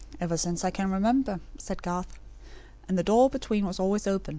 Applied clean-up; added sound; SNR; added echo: none; none; none; none.